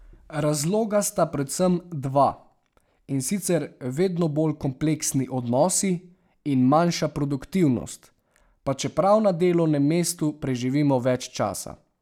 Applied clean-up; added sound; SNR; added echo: none; none; none; none.